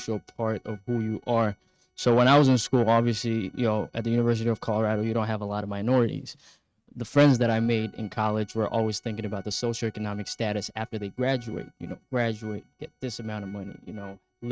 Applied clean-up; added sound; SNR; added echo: neural mask model RNNoise.